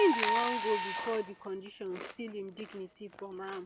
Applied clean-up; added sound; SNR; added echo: none; Mechanisms + Chewing, mastication; -2 dB; none.